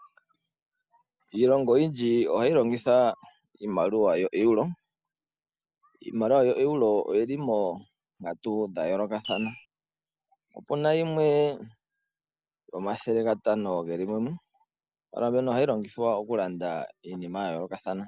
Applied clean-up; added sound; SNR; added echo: none; Fireworks; 10 dB; none.